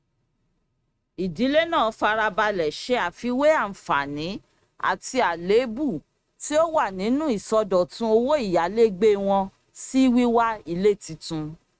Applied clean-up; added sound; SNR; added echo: neural mask model RNNoise.